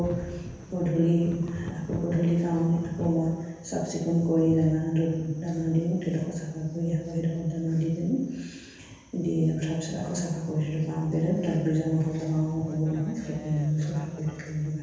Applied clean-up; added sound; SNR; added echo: none; Thunder / Rain; 17 dB; reverberation time 1.2 s.